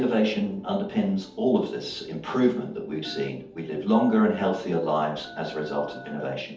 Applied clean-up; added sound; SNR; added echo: none; Telephone; 19 dB; reverberation time 0.6 s.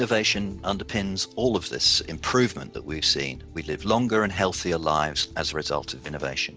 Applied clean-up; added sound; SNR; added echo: none; none; none; none.